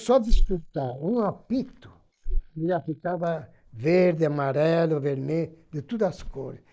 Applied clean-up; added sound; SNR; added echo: neural mask model Resemble Enhance denoiser.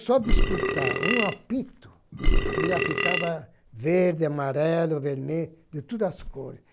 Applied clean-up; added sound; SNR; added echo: none; Burping, eructation; -4 dB; none.